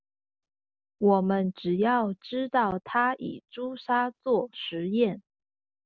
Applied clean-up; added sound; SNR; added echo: none; none; none; none.